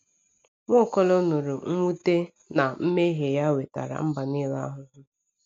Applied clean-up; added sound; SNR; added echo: none; none; none; none.